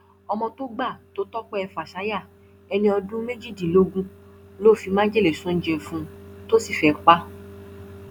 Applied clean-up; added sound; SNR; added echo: none; none; none; none.